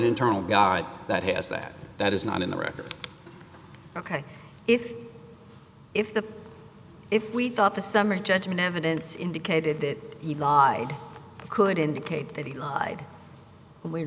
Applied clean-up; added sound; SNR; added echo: none; none; none; none.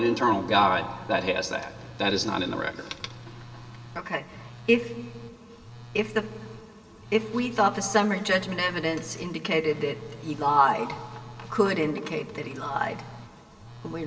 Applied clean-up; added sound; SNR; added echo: none; Telephone; 18 dB; reverberation time 2.0 s.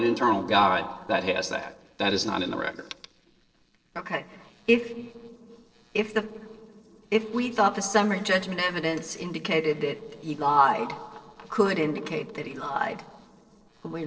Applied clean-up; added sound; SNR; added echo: neural separator model SepFormer DNS4.